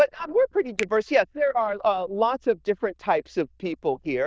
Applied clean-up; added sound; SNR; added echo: neural diffusion model UNIVERSE++.